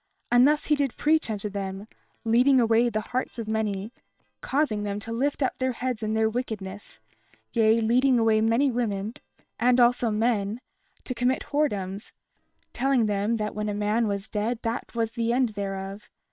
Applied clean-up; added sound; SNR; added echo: neural separator model SepFormer WHAM!.